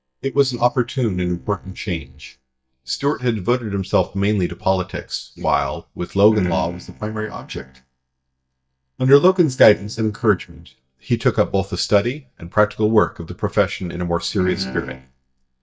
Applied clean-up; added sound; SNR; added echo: neural mask model DeepFilterNet 3.